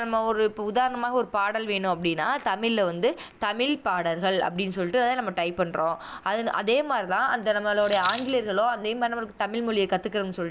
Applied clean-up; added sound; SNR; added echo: none; Coin (dropping); 13 dB; none.